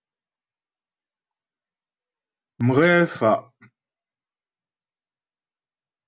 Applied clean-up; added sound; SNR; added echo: none; none; none; none.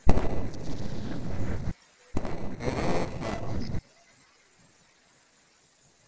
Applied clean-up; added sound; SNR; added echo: neural separator model SepFormer DNS4.